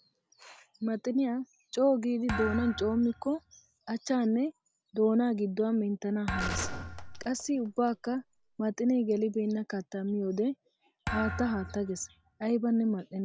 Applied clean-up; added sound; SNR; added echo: none; Thump, thud + Gunshot, gunfire; 8 dB; none.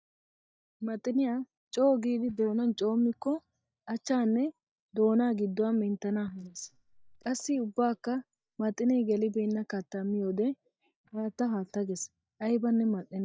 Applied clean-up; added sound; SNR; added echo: neural mask model DeepFilterNet 3.